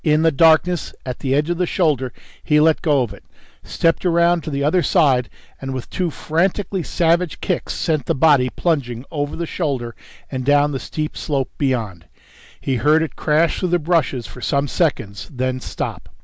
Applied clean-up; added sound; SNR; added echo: none; none; none; none.